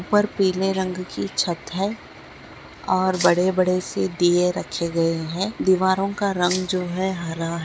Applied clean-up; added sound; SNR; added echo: none; Rattle (instrument); 11 dB; none.